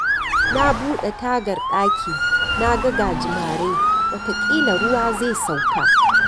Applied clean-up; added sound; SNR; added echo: none; Motor vehicle (road) / Siren; -3 dB; none.